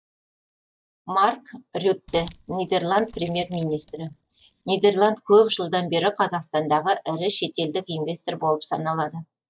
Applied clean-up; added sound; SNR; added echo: neural mask model DeepFilterNet 3.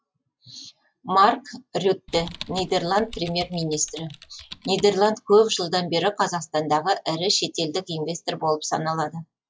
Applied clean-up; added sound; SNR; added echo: classical method log-MMSE.